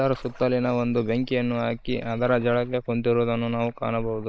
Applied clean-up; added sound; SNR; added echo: neural mask model DeepFilterNet 3.